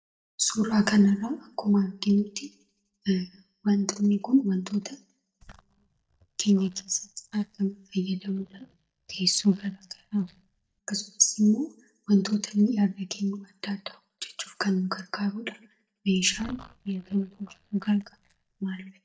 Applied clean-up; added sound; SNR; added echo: neural mask model DeepFilterNet 3.